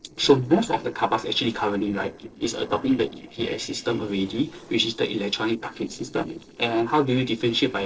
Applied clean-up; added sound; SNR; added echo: neural separator model SepFormer DNS4.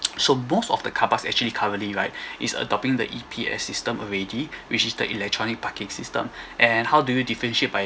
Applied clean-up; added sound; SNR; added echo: none; none; none; none.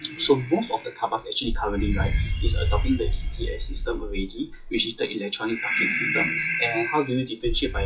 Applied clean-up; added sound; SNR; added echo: classical method WPE with log-MMSE.